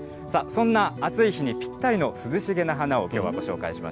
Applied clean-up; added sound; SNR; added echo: none; none; none; none.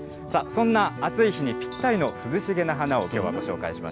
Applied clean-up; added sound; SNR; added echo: none; Cutlery, silverware + Trumpet; 18 dB; none.